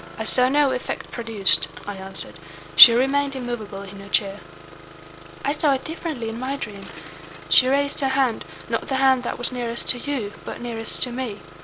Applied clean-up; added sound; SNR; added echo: none; Coin (dropping) + Engine starting; 17 dB; none.